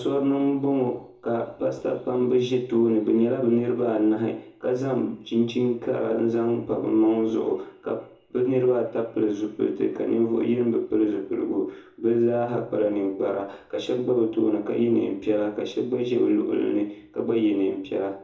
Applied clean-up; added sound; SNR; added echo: none; none; none; reverberation time 0.6 s.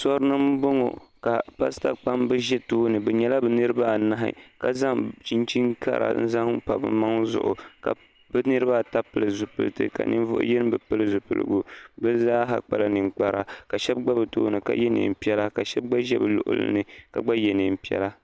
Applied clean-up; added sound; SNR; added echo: none; none; none; none.